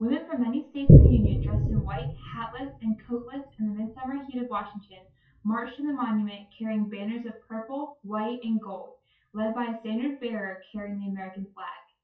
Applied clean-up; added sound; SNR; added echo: classical method WPE with log-MMSE.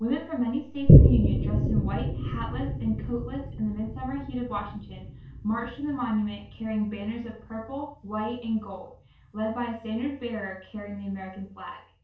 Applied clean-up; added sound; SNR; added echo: none; Boom; -4 dB; reverberation time 0.4 s.